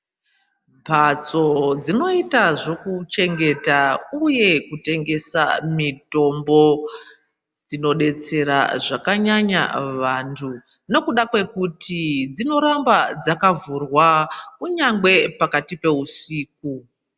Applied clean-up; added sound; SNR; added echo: none; none; none; none.